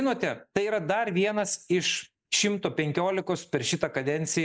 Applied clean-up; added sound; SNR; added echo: neural mask model Resemble Enhance denoiser.